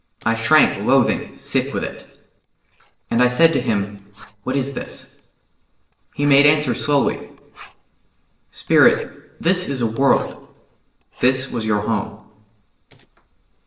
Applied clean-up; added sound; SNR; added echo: neural separator model SepFormer DNS4.